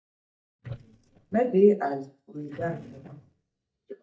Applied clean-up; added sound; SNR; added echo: neural mask model DeepFilterNet 3.